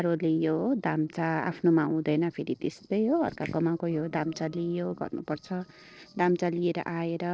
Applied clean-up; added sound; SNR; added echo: neural separator model SepFormer DNS4.